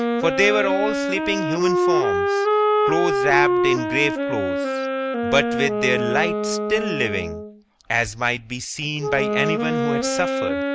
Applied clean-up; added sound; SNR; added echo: none; Wind instrument, woodwind instrument; -2 dB; none.